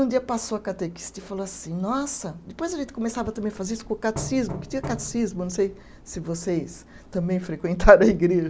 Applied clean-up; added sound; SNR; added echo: none; Knock; 13 dB; none.